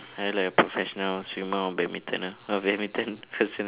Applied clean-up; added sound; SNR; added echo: none; none; none; none.